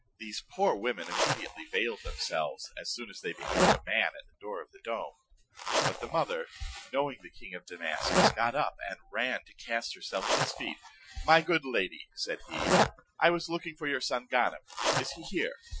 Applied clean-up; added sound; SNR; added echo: classical method Wiener filter.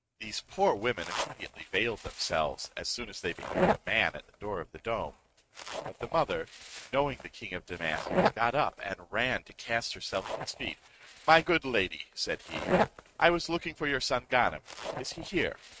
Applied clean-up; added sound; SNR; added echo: neural mask model RNNoise.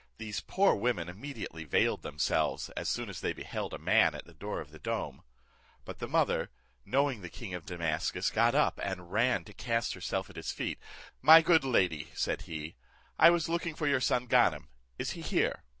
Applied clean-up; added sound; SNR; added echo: none; none; none; none.